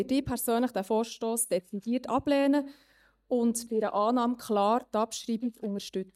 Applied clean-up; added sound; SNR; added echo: neural mask model DeepFilterNet 3.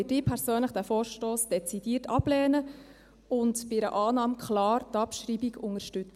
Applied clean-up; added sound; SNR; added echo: none; none; none; none.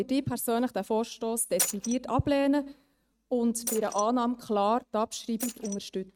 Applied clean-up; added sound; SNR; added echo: neural mask model RNNoise.